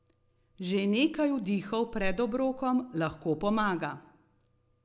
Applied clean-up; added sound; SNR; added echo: none; none; none; none.